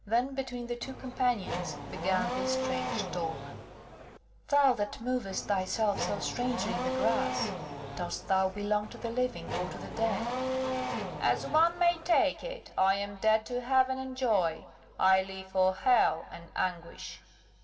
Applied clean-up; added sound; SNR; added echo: none; Race car, auto racing / Accelerating, revving, vroom; 5 dB; reverberation time 2.0 s.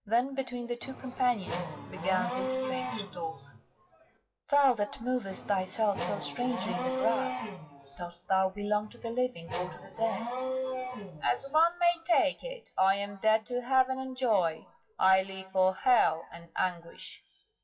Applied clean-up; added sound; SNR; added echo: classical method WPE with log-MMSE.